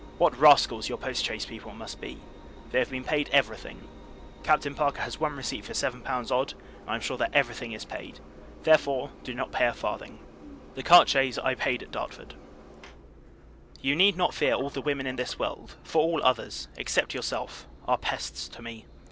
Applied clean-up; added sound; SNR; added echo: none; Engine; 17 dB; none.